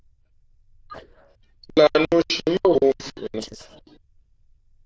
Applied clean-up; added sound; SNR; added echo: neural diffusion model UNIVERSE++.